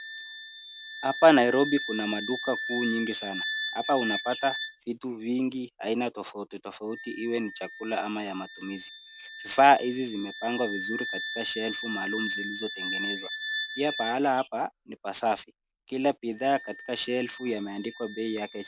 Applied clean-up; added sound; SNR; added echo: none; Wind instrument, woodwind instrument; 8 dB; none.